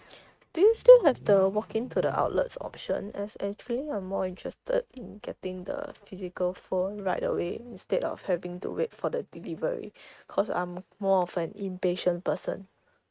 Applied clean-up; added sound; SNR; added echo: neural mask model RNNoise.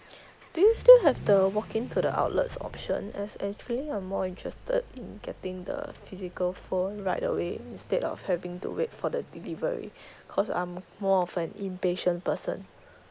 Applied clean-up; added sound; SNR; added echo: none; Accelerating, revving, vroom / Vehicle; 18 dB; none.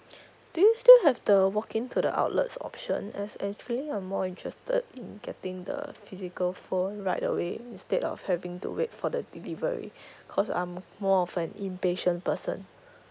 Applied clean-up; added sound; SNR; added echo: none; none; none; none.